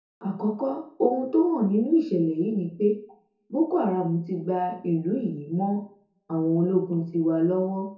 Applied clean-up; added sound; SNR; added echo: none; none; none; reverberation time 0.6 s.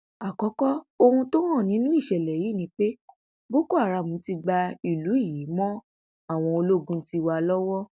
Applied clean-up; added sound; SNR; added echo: none; none; none; none.